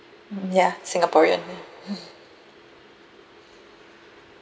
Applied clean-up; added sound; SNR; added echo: none; none; none; none.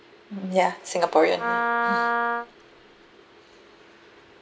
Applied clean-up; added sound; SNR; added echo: none; Wind instrument, woodwind instrument; -2 dB; none.